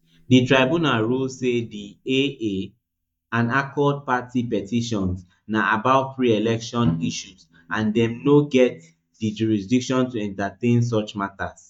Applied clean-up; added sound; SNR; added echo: neural mask model DeepFilterNet 3.